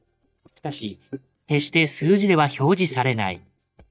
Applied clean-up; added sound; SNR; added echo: neural mask model DeepFilterNet 3.